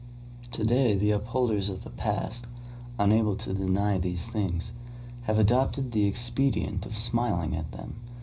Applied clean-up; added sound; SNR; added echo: none; none; none; reverberation time 0.4 s.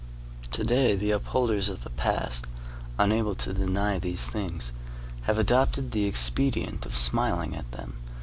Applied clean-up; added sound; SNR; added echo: none; none; none; none.